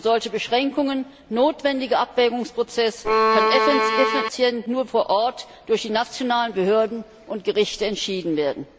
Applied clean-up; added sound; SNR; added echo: none; Bowed string instrument; -4 dB; none.